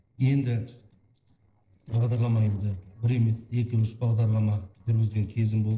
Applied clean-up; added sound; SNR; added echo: neural separator model SepFormer DNS4.